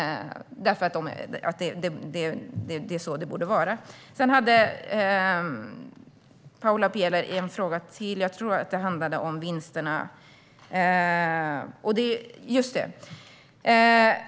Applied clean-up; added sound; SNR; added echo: none; none; none; none.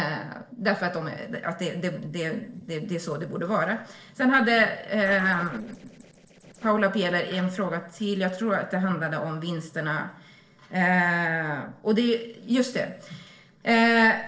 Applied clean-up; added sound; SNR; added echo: neural separator model SepFormer DNS4.